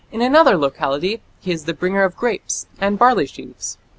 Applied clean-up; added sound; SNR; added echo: none; none; none; none.